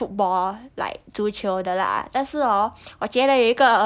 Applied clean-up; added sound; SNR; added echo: none; none; none; none.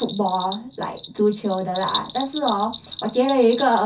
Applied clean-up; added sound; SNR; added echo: none; Bell; 13 dB; reverberation time 0.3 s.